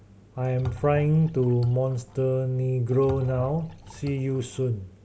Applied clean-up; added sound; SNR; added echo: none; Liquid; 16 dB; none.